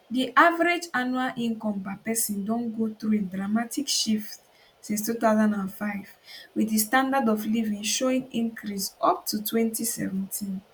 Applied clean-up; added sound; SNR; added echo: none; none; none; none.